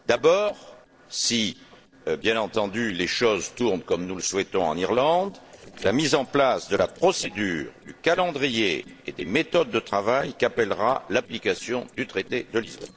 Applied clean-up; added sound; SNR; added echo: neural separator model SepFormer DNS4.